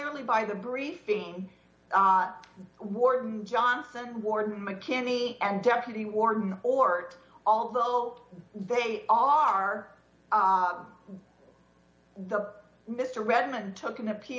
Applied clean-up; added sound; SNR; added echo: none; none; none; none.